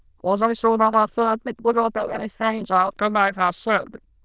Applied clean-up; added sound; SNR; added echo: neural diffusion model UNIVERSE++.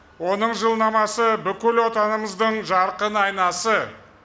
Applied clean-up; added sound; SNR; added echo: none; none; none; none.